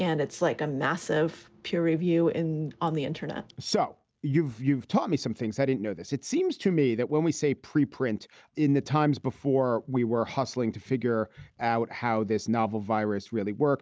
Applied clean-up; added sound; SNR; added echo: none; none; none; none.